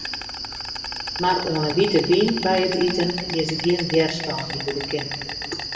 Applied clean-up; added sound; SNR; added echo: none; Insect; 7 dB; reverberation time 2.0 s.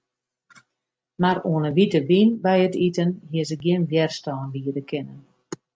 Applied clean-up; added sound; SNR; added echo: none; none; none; none.